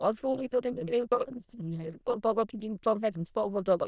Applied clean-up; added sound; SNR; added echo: neural diffusion model UNIVERSE++.